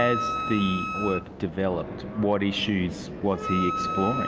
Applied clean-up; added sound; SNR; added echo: none; Wind instrument, woodwind instrument; 5 dB; none.